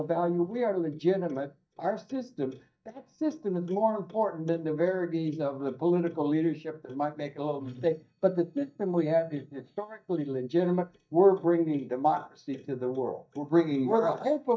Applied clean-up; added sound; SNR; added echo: neural mask model DeepFilterNet 3.